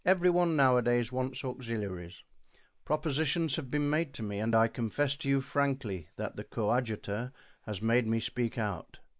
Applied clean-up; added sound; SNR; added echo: neural mask model Resemble Enhance denoiser.